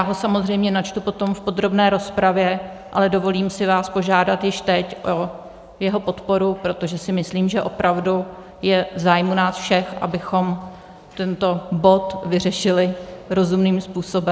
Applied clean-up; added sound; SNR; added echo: none; none; none; none.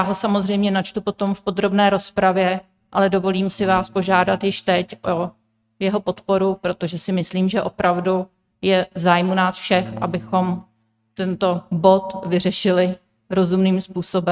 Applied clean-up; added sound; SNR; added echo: neural mask model RNNoise.